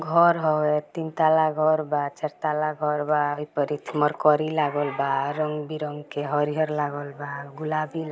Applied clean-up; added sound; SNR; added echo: none; none; none; none.